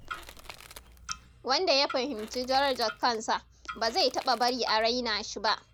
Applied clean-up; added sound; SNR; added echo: none; Clock + Crushing / Wood; 16 dB; none.